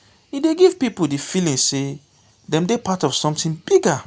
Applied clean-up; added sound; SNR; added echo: none; none; none; none.